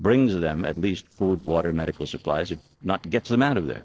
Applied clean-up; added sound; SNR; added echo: neural separator model SepFormer DNS4.